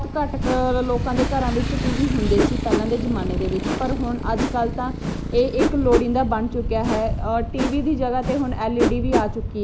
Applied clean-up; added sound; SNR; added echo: none; Whoosh, swoosh, swish + Motorcycle; 4 dB; none.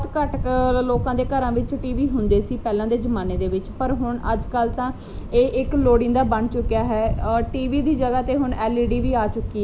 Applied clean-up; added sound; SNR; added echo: none; none; none; none.